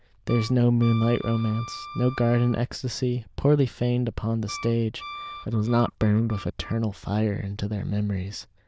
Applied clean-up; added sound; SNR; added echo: neural diffusion model UNIVERSE++.